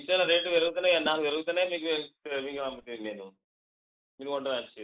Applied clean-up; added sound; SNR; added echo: neural mask model Resemble Enhance denoiser.